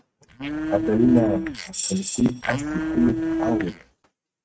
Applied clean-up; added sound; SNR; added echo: neural mask model RNNoise.